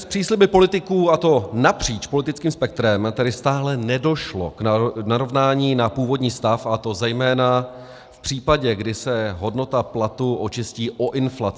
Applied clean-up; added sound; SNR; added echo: none; none; none; none.